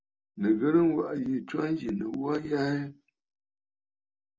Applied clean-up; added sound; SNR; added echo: none; none; none; none.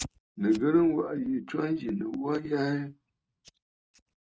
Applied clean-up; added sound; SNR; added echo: neural mask model RNNoise.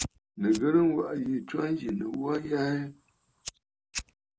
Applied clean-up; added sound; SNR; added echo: none; Fire; 15 dB; none.